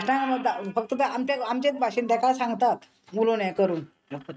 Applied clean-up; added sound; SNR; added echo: neural mask model RNNoise.